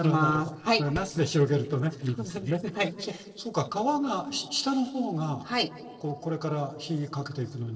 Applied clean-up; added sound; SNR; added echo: neural separator model SepFormer DNS4.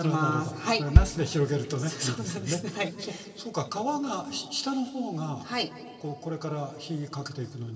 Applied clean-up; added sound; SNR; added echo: none; Bass drum; -3 dB; reverberation time 2.6 s.